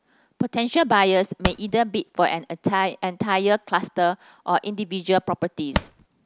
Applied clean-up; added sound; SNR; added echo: none; Tap; 1 dB; none.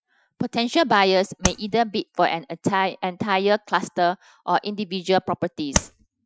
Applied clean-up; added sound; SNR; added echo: classical method Wiener filter.